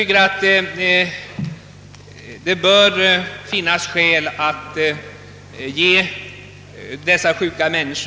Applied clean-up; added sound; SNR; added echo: none; none; none; none.